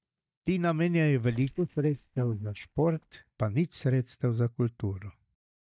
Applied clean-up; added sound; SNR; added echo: neural mask model DeepFilterNet 3.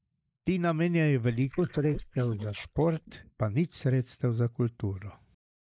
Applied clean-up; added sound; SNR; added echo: neural mask model Resemble Enhance denoiser.